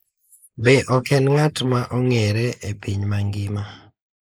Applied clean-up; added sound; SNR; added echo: neural mask model Resemble Enhance denoiser.